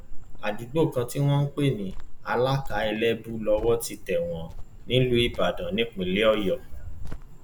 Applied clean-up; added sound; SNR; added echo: none; Cricket; 7 dB; none.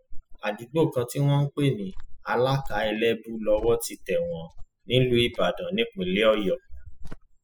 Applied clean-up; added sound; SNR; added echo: classical method spectral subtraction.